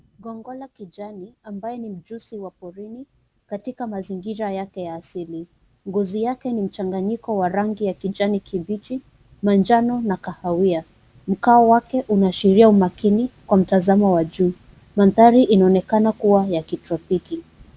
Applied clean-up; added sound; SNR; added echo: none; none; none; none.